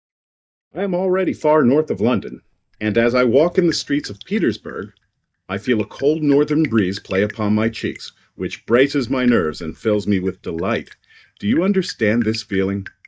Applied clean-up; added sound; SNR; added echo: neural mask model DeepFilterNet 3.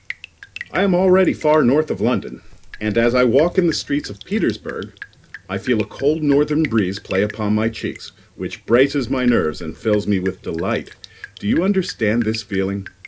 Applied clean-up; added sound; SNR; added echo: none; Drip; 19 dB; reverberation time 0.3 s.